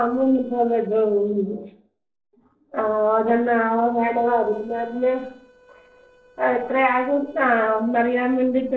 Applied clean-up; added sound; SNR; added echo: neural separator model SepFormer DNS4.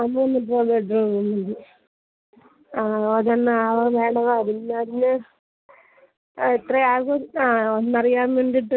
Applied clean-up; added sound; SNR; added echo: none; none; none; none.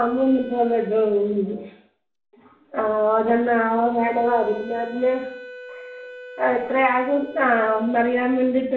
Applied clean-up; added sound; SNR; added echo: none; Wind instrument, woodwind instrument; 19 dB; reverberation time 0.5 s.